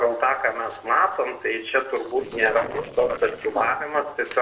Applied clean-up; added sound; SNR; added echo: neural separator model SepFormer DNS4.